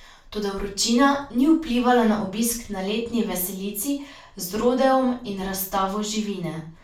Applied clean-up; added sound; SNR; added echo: none; none; none; reverberation time 0.3 s.